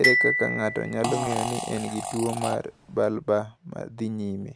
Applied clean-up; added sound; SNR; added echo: none; Fart + Glockenspiel; 0 dB; none.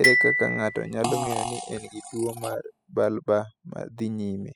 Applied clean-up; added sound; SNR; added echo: classical method spectral subtraction.